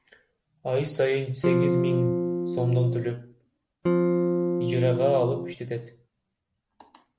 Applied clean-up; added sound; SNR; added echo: none; Electric guitar / Strum; -3 dB; none.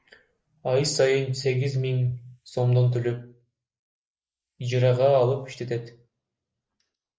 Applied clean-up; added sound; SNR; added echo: neural mask model Resemble Enhance denoiser.